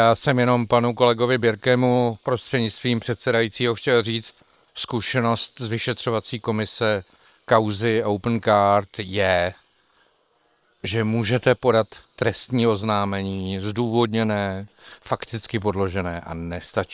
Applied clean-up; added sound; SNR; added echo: neural separator model SepFormer WHAM!.